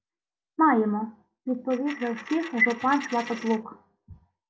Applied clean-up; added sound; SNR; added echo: none; Coin (dropping); 14 dB; none.